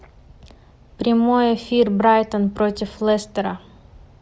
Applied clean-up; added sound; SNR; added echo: none; none; none; none.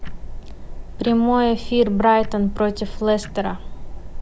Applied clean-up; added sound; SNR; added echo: none; Tick-tock; 8 dB; none.